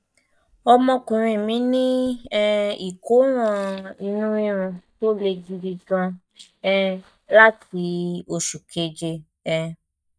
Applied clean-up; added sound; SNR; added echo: neural mask model DeepFilterNet 3.